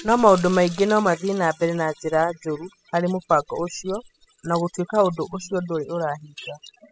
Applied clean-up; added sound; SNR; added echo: classical method spectral subtraction.